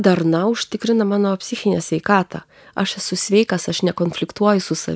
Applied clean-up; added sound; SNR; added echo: none; none; none; none.